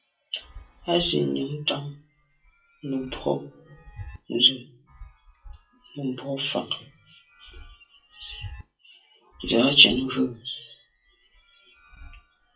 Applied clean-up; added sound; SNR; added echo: classical method WPE with log-MMSE.